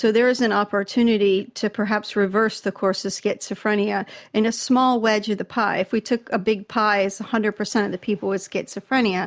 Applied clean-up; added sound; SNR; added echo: none; none; none; none.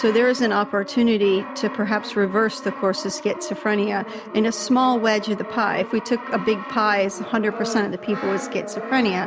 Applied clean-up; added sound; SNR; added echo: none; Brass instrument; 11 dB; none.